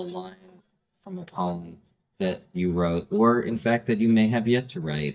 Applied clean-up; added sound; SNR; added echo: neural mask model DeepFilterNet 3.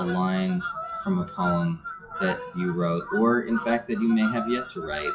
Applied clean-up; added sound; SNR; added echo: classical method WPE with log-MMSE.